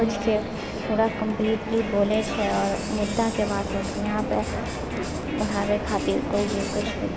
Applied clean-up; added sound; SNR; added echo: none; Crowd; 7 dB; none.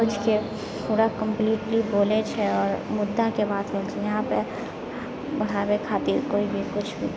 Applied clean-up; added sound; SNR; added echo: none; none; none; none.